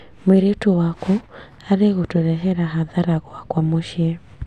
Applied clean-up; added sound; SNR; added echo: none; none; none; none.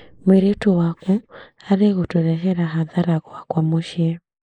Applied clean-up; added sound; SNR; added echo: neural mask model Resemble Enhance denoiser.